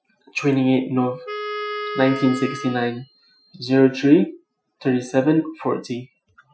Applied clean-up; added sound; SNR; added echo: classical method Wiener filter.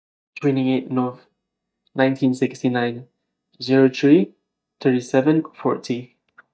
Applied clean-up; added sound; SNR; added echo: neural mask model DeepFilterNet 3.